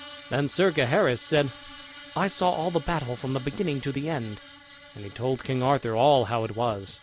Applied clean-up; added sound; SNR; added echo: none; Screech; 19 dB; none.